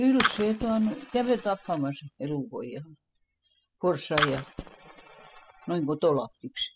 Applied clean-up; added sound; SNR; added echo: classical method spectral subtraction.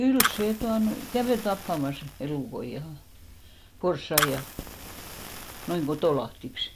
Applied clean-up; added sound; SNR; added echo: none; Fire; 5 dB; none.